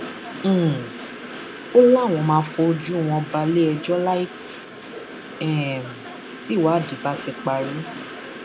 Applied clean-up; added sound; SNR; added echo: none; Train; 13 dB; none.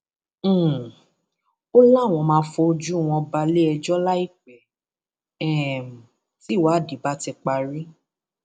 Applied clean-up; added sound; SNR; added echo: none; none; none; none.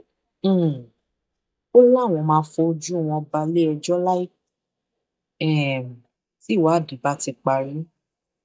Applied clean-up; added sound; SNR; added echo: neural mask model DeepFilterNet 3.